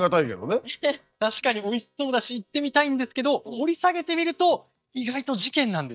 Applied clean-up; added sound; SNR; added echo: neural mask model DeepFilterNet 3.